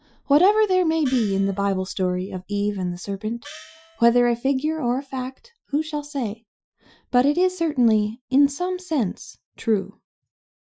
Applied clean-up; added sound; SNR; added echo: classical method Wiener filter.